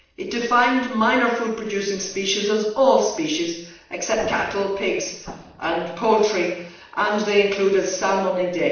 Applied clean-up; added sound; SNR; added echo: neural separator model SepFormer DNS4.